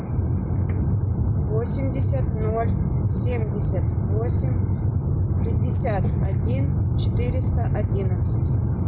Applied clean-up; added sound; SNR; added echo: none; none; none; none.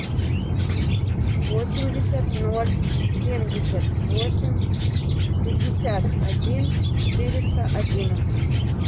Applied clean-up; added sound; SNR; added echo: none; Chirp, tweet; 20 dB; none.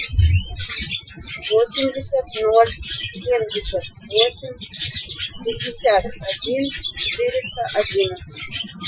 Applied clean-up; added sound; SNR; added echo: classical method Wiener filter.